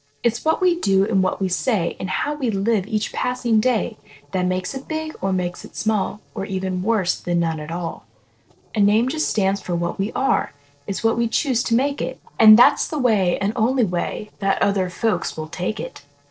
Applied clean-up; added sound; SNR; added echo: neural separator model SepFormer DNS4.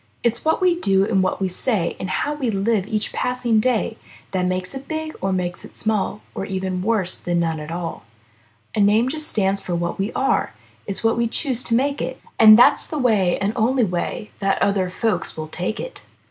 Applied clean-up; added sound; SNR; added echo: none; none; none; none.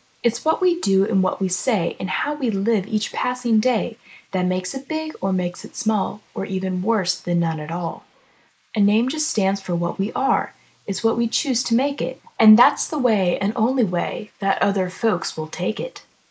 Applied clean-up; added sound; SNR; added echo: neural mask model Resemble Enhance denoiser.